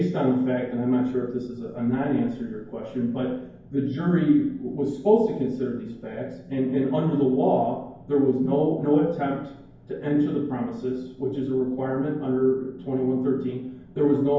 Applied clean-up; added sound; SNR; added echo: none; none; none; reverberation time 0.9 s.